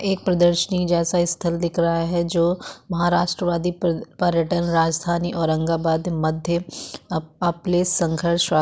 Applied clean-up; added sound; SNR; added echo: none; none; none; none.